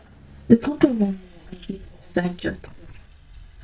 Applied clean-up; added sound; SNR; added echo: neural mask model DeepFilterNet 3.